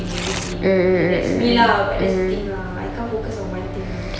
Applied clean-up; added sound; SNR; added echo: none; Tearing; 17 dB; none.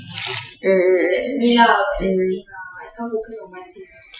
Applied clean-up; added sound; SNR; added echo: classical method Wiener filter.